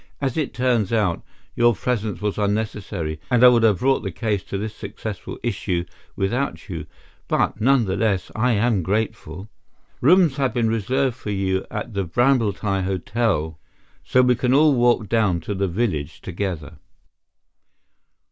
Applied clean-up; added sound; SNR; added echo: none; none; none; none.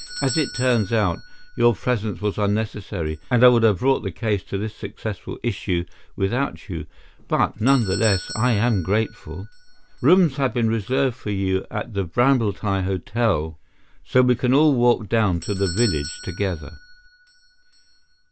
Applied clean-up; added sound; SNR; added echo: none; Doorbell; 17 dB; none.